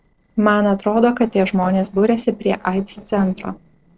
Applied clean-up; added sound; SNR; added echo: neural separator model SepFormer DNS4.